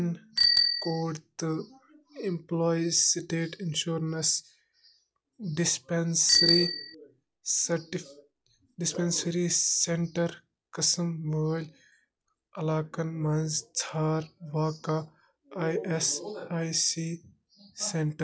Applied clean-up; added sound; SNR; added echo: none; Bicycle bell; 0 dB; none.